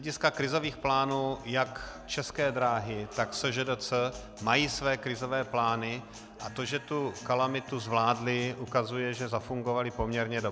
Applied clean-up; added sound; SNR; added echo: none; Guitar; 17 dB; none.